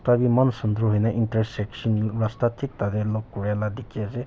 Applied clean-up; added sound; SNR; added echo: none; none; none; none.